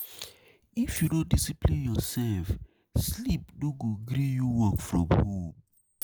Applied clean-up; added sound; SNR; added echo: none; Coin (dropping); 19 dB; none.